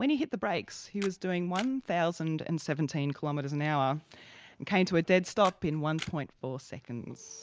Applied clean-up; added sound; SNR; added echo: none; Camera; 17 dB; none.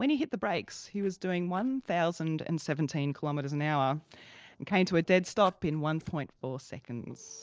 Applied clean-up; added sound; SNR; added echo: neural separator model SepFormer DNS4.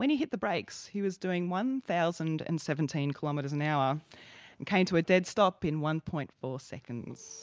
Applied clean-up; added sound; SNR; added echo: none; none; none; none.